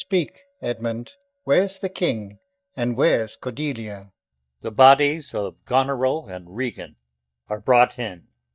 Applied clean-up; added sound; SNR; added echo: neural mask model DeepFilterNet 3.